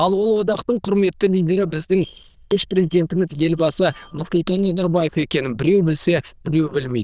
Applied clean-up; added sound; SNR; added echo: neural diffusion model UNIVERSE++.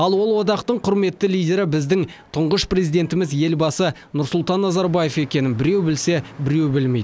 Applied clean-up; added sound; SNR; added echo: none; none; none; none.